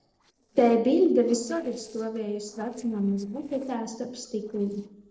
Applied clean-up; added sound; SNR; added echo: neural separator model SepFormer DNS4.